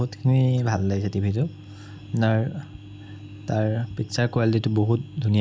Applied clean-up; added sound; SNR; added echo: none; none; none; none.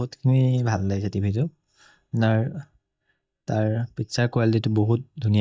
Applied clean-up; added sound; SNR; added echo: neural mask model DeepFilterNet 3.